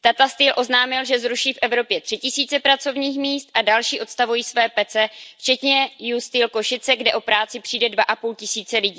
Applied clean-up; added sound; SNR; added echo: none; none; none; none.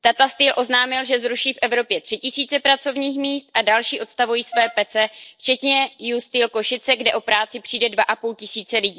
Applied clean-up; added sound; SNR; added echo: neural separator model SepFormer DNS4.